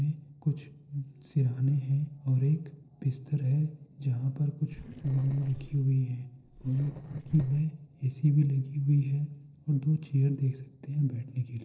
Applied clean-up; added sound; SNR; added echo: neural separator model SepFormer DNS4.